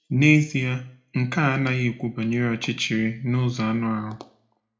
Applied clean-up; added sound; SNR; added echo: none; none; none; reverberation time 0.4 s.